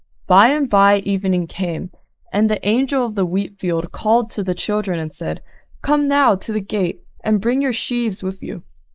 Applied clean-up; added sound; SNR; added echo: neural mask model Resemble Enhance denoiser.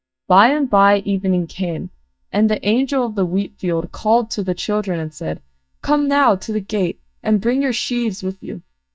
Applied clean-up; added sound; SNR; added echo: neural mask model DeepFilterNet 3.